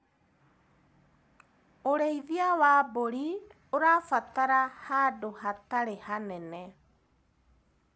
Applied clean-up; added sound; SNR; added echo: none; none; none; none.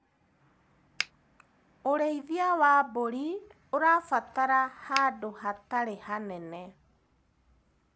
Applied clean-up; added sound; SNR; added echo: none; Finger snapping; 6 dB; none.